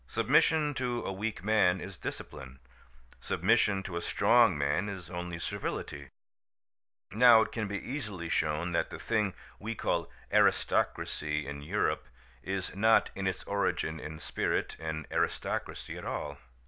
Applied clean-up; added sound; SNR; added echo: none; none; none; none.